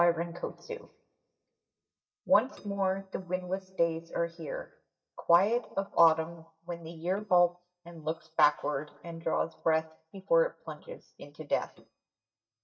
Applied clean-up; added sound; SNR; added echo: neural mask model DeepFilterNet 3.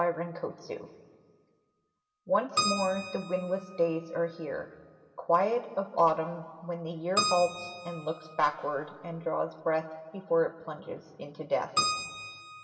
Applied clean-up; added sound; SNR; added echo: none; Keyboard (musical); 7 dB; reverberation time 1.7 s.